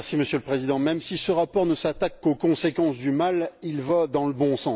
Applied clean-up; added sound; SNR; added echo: none; none; none; none.